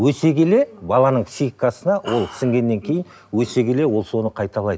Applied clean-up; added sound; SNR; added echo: none; none; none; none.